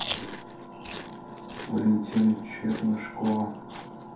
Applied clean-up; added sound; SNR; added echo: none; Chewing, mastication; 8 dB; reverberation time 0.5 s.